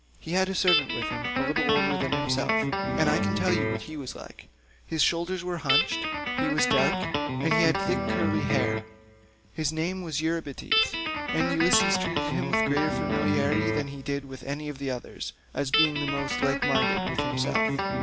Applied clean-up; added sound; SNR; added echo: none; Guitar; -2 dB; none.